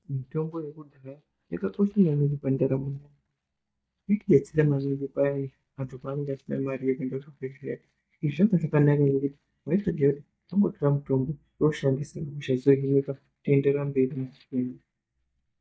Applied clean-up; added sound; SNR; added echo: neural mask model DeepFilterNet 3.